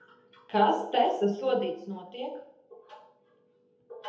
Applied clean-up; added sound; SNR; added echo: none; none; none; reverberation time 0.7 s.